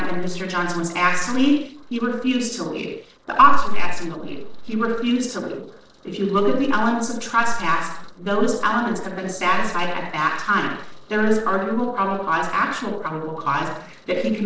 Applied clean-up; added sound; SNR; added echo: neural separator model SepFormer DNS4.